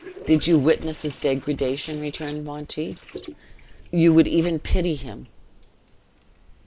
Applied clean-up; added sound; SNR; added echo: neural mask model Resemble Enhance denoiser.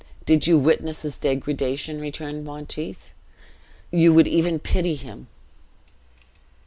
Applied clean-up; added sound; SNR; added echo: none; none; none; none.